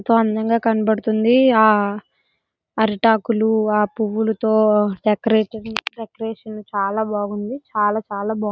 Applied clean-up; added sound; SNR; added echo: none; none; none; none.